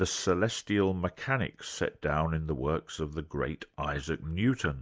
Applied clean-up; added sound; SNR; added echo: none; none; none; none.